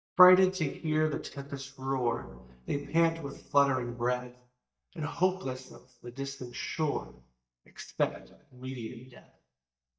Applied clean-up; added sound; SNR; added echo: neural mask model DeepFilterNet 3.